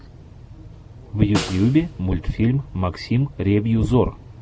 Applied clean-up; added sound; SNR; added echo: none; Snare drum; 12 dB; none.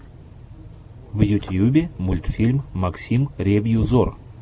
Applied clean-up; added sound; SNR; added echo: none; none; none; none.